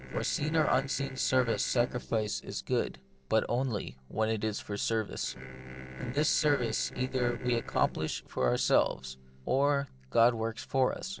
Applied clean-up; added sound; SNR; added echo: neural separator model SepFormer DNS4.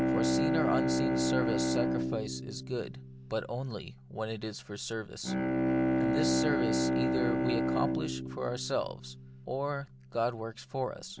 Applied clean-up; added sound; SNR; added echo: none; Bowed string instrument; -4 dB; none.